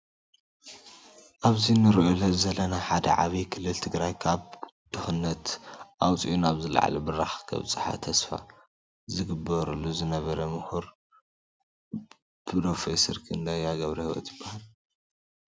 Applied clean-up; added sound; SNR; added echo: none; none; none; none.